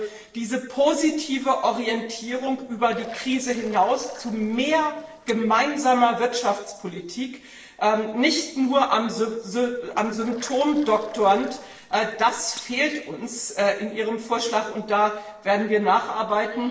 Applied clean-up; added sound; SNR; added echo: neural separator model SepFormer DNS4.